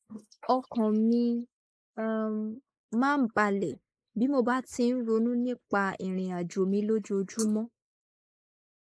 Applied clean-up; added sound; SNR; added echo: neural mask model Resemble Enhance denoiser.